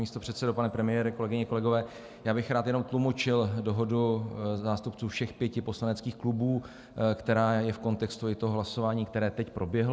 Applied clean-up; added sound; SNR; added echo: none; none; none; none.